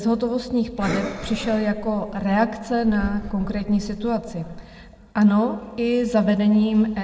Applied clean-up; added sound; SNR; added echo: none; Breathing; 12 dB; reverberation time 1.2 s.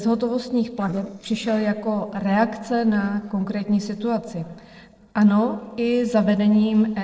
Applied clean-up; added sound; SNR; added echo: neural separator model SepFormer DNS4.